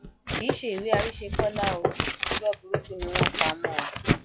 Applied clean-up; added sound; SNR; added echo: classical method log-MMSE.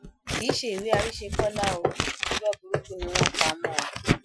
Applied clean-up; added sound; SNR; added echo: classical method Wiener filter.